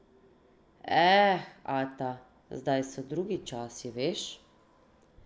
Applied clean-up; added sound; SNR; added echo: none; none; none; none.